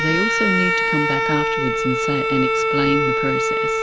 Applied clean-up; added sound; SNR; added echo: none; Bowed string instrument; -4 dB; none.